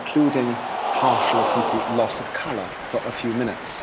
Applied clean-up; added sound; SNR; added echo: none; Cheering; 1 dB; none.